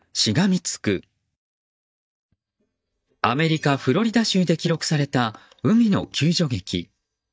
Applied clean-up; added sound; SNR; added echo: neural mask model DeepFilterNet 3.